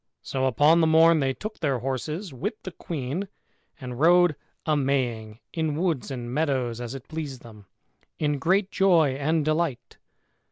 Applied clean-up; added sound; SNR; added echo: none; none; none; none.